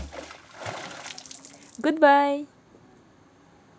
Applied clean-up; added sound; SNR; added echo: none; Water / Splash, splatter; 16 dB; none.